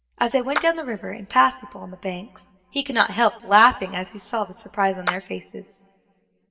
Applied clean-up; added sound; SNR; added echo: none; Clapping; 11 dB; reverberation time 1.4 s.